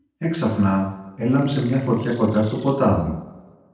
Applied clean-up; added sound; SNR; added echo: neural separator model SepFormer DNS4.